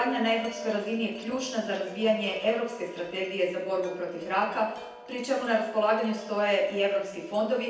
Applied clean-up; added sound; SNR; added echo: none; Wind chime; 16 dB; reverberation time 0.9 s.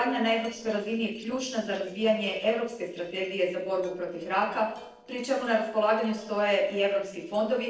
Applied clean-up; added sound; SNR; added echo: neural separator model SepFormer DNS4.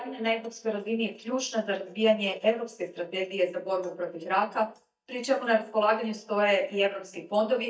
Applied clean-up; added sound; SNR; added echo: neural mask model DeepFilterNet 3.